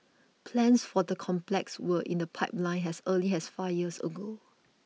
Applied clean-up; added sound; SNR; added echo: none; none; none; none.